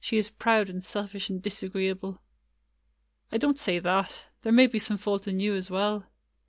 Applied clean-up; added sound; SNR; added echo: none; none; none; none.